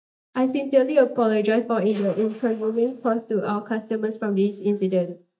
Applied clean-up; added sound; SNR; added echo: neural mask model DeepFilterNet 3.